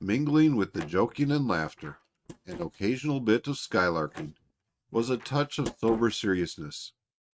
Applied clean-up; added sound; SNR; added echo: neural mask model RNNoise.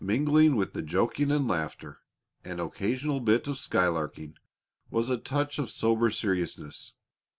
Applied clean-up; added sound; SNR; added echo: none; none; none; none.